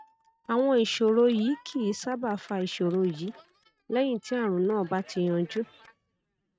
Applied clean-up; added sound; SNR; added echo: neural mask model RNNoise.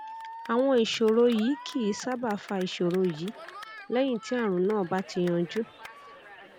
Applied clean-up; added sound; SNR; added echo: none; Cheering; 17 dB; none.